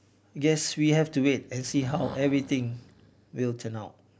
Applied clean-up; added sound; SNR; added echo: none; Breathing; 20 dB; none.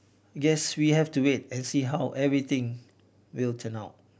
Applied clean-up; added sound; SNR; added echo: none; none; none; none.